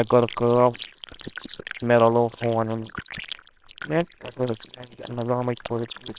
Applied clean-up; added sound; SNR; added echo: neural separator model SepFormer WHAMR!.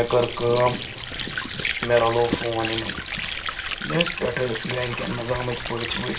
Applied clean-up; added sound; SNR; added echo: none; Sink (filling or washing) / Water; 5 dB; reverberation time 0.8 s.